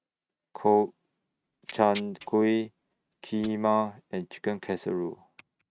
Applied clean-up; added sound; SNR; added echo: neural mask model RNNoise.